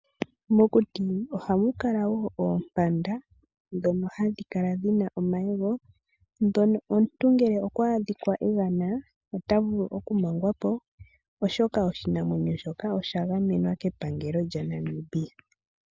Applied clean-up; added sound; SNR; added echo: none; none; none; none.